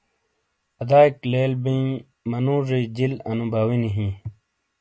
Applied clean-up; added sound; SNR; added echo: none; none; none; none.